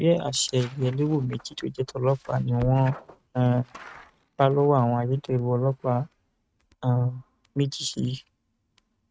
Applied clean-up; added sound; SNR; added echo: neural mask model RNNoise.